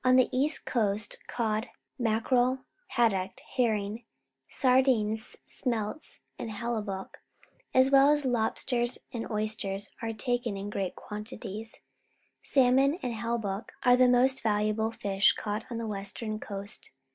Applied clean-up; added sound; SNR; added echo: none; none; none; none.